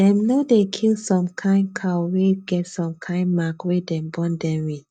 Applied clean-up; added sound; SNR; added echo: neural mask model DeepFilterNet 3.